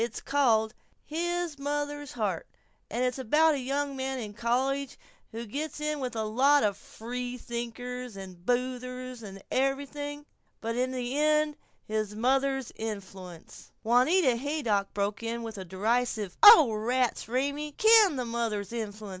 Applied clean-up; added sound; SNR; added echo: none; none; none; none.